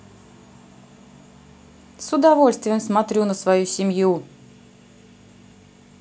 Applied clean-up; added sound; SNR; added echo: none; none; none; none.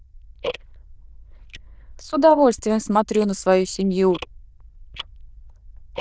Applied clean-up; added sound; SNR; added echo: neural diffusion model UNIVERSE++.